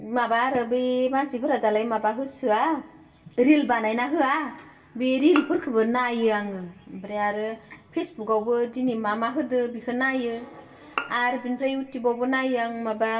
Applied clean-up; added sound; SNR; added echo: none; Bowed string instrument; 13 dB; reverberation time 0.2 s.